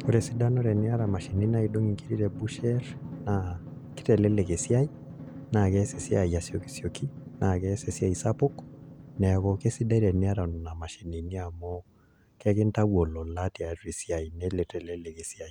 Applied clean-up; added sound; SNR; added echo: none; Drum; 15 dB; none.